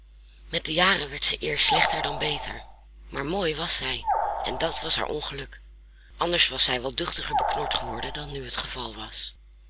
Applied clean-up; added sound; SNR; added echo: none; Animal; 5 dB; none.